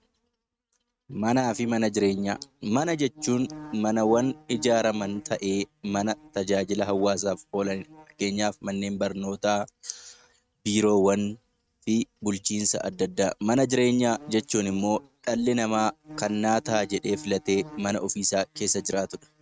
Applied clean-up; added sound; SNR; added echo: neural mask model RNNoise.